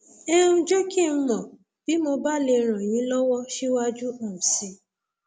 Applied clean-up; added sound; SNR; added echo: none; none; none; none.